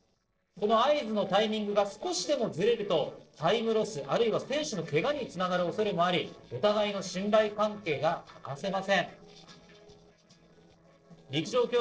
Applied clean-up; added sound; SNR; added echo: neural separator model SepFormer DNS4.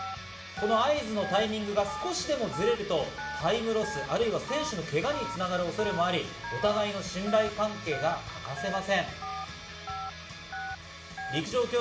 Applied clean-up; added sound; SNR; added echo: none; Telephone; 10 dB; reverberation time 1.9 s.